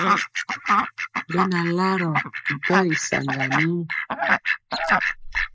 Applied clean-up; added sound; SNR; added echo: neural mask model Resemble Enhance denoiser.